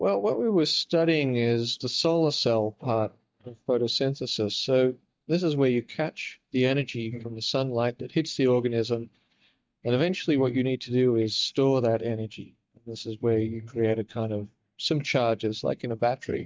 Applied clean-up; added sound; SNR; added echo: neural mask model DeepFilterNet 3.